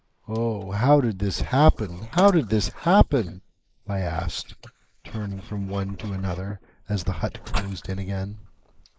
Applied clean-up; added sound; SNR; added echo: neural mask model Resemble Enhance denoiser.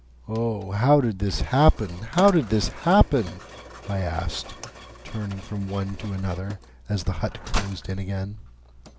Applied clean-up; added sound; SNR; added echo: none; Mechanisms; 17 dB; none.